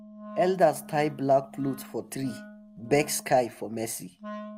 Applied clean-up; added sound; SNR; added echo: none; Wind instrument, woodwind instrument; 16 dB; none.